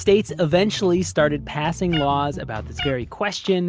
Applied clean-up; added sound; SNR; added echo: none; Meow; 14 dB; none.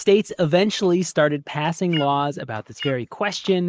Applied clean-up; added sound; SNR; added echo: neural mask model Resemble Enhance denoiser.